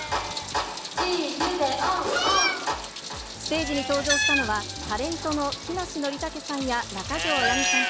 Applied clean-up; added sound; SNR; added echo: none; Livestock, farm animals, working animals + Meow; 2 dB; none.